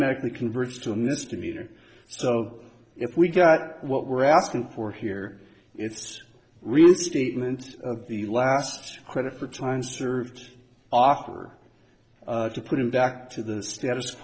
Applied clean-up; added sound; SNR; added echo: neural separator model SepFormer DNS4.